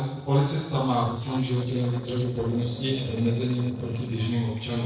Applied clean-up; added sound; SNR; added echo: neural separator model SepFormer DNS4.